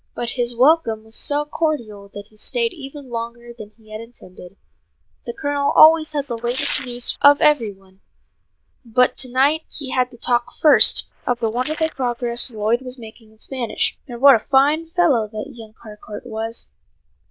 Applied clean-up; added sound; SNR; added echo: neural diffusion model UNIVERSE++.